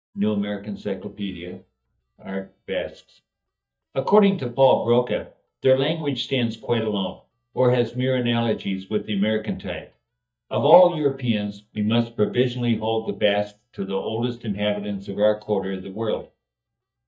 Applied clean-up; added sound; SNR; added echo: neural mask model DeepFilterNet 3.